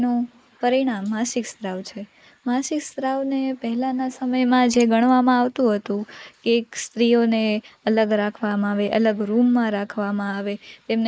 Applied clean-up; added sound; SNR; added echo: neural mask model Resemble Enhance denoiser.